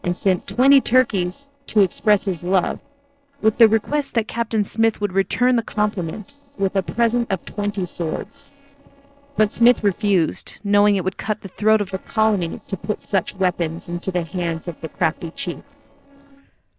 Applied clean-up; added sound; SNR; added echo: neural separator model SepFormer DNS4.